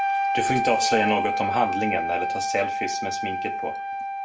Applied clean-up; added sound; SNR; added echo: none; Wind instrument, woodwind instrument; -1 dB; reverberation time 0.3 s.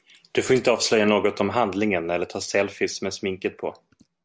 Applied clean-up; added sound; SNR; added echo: none; none; none; none.